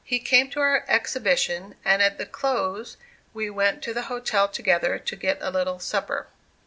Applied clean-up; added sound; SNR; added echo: none; none; none; none.